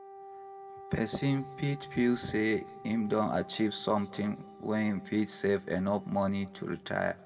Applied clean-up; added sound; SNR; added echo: none; Wind instrument, woodwind instrument; 17 dB; reverberation time 1.6 s.